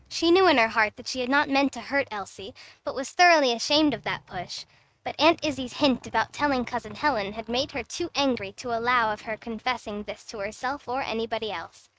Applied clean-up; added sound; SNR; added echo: neural mask model RNNoise.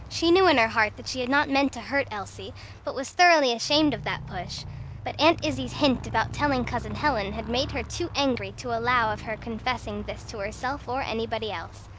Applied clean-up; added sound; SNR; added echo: none; Motorcycle; 13 dB; none.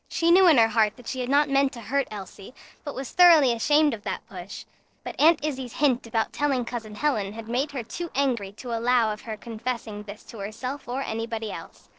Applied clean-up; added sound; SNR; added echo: neural separator model SepFormer DNS4.